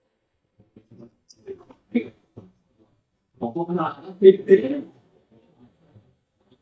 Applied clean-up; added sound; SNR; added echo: neural mask model DeepFilterNet 3.